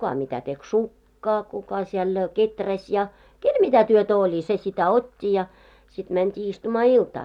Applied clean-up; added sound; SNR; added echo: none; none; none; none.